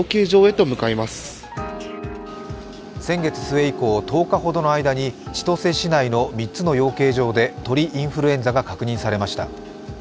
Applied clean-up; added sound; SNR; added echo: none; none; none; none.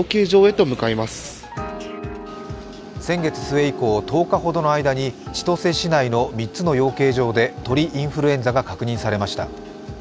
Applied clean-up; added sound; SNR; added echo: none; Bowed string instrument; 17 dB; none.